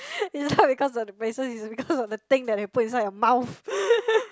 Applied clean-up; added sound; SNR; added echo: none; none; none; none.